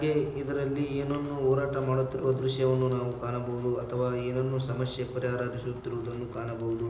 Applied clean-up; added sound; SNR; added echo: none; Rain; 17 dB; reverberation time 1.0 s.